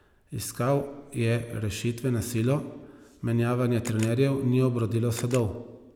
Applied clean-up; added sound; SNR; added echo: none; Camera; 20 dB; none.